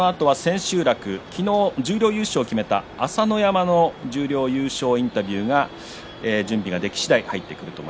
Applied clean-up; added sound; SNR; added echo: none; none; none; none.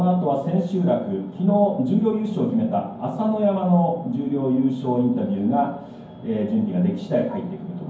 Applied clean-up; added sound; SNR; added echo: none; none; none; reverberation time 0.9 s.